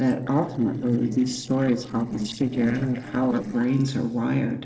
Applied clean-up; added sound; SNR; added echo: neural separator model SepFormer DNS4.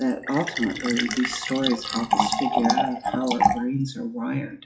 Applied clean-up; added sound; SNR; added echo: classical method WPE with log-MMSE.